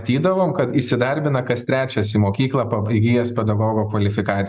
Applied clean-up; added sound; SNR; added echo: none; none; none; none.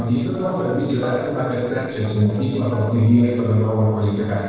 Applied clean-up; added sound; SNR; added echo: neural separator model SepFormer DNS4.